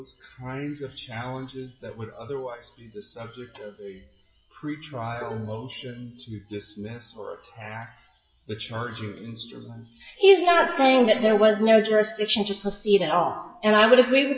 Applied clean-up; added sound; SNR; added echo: classical method WPE with log-MMSE.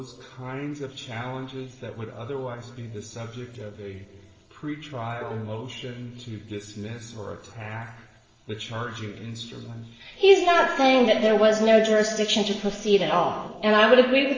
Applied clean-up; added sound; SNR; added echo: neural separator model SepFormer DNS4.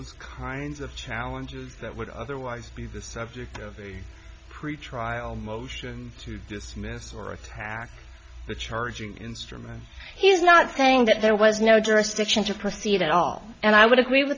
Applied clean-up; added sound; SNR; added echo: none; none; none; none.